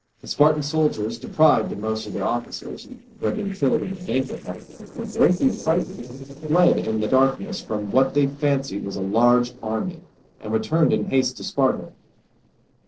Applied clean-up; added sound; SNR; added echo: neural separator model SepFormer DNS4.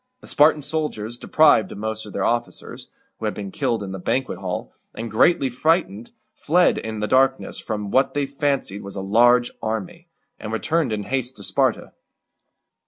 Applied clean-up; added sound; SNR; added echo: none; none; none; none.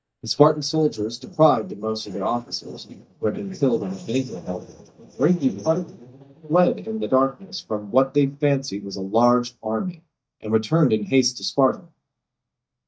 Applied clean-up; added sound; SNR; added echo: neural mask model DeepFilterNet 3.